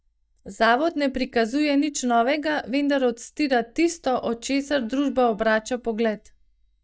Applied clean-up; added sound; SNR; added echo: neural mask model DeepFilterNet 3.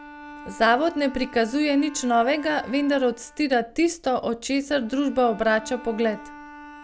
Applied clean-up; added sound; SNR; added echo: none; Wind instrument, woodwind instrument + Bowed string instrument; 19 dB; none.